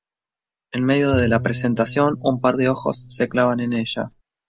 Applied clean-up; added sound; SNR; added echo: none; Bowed string instrument; 10 dB; none.